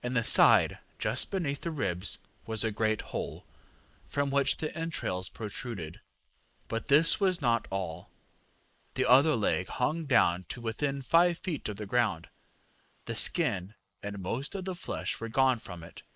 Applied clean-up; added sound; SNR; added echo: neural mask model Resemble Enhance denoiser.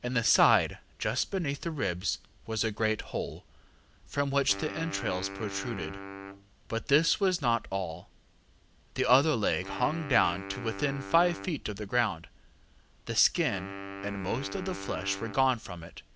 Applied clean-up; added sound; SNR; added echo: none; Wind instrument, woodwind instrument; 12 dB; none.